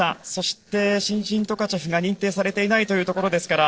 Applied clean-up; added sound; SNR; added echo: neural separator model SepFormer DNS4.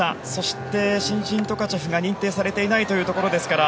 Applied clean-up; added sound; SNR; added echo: none; Bowed string instrument; 16 dB; none.